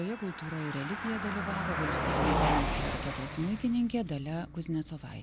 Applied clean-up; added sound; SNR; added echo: none; Car passing by; 0 dB; none.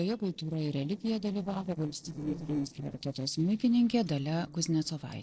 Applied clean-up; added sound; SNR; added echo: neural separator model SepFormer DNS4.